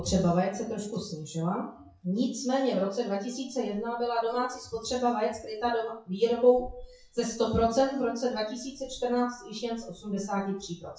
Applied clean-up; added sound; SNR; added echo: classical method WPE with log-MMSE.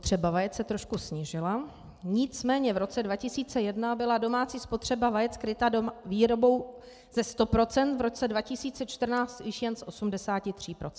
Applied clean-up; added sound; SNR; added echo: none; none; none; none.